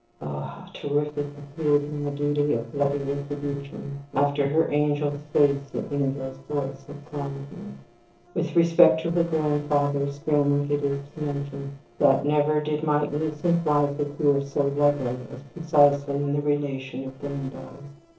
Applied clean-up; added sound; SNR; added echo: neural separator model SepFormer DNS4.